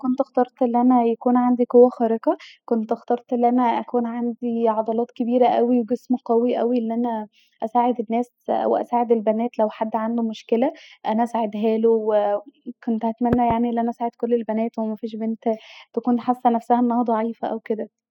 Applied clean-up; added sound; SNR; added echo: classical method spectral subtraction.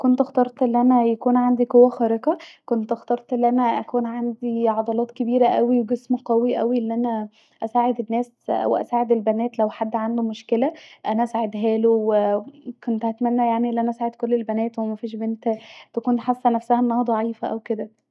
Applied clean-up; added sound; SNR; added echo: none; none; none; none.